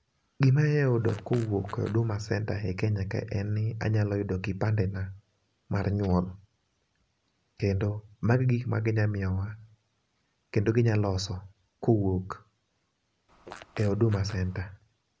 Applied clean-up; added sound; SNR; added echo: none; Fart; 19 dB; none.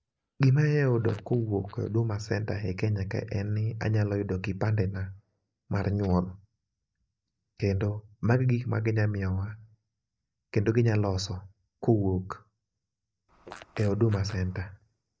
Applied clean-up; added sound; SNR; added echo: neural mask model DeepFilterNet 3.